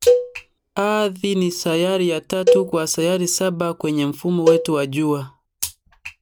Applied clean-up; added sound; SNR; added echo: none; Cowbell; 1 dB; none.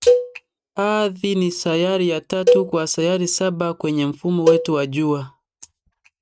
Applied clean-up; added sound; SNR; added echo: neural mask model RNNoise.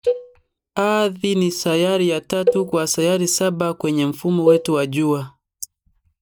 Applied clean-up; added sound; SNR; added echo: neural mask model DeepFilterNet 3.